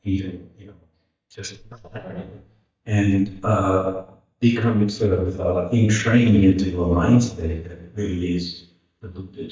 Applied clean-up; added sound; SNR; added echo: neural mask model DeepFilterNet 3.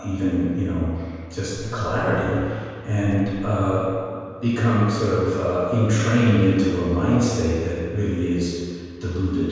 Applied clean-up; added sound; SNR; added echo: none; Buzz; 15 dB; reverberation time 1.9 s.